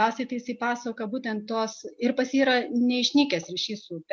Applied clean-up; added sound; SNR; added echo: none; none; none; none.